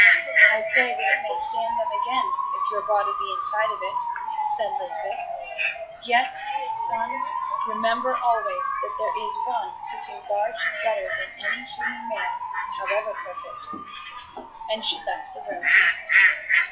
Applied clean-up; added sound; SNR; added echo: classical method log-MMSE.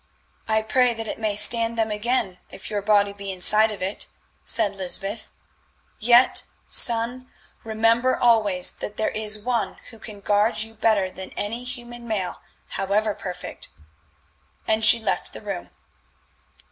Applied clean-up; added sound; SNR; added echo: none; none; none; none.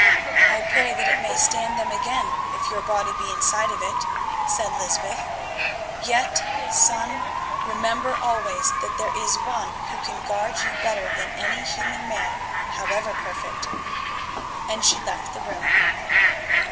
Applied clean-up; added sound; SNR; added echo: none; Bird / Fowl; -3 dB; none.